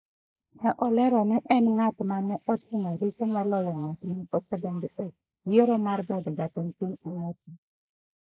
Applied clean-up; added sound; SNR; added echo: neural mask model Resemble Enhance denoiser.